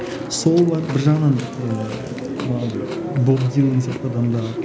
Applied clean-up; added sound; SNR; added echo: none; Chewing, mastication; 9 dB; none.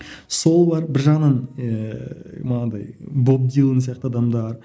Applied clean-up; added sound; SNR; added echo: none; none; none; none.